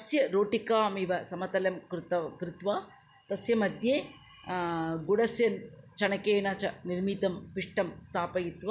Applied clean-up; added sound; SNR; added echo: none; none; none; none.